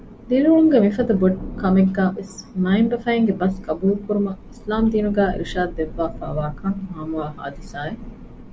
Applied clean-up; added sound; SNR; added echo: none; Thunder; 15 dB; none.